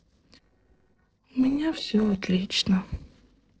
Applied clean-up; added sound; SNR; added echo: neural separator model SepFormer DNS4.